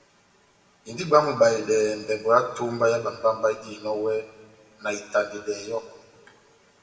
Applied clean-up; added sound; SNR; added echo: none; none; none; reverberation time 1.5 s.